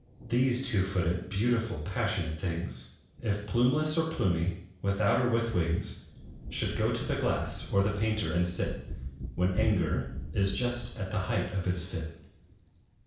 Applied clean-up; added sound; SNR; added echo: none; Thunder; 12 dB; reverberation time 0.7 s.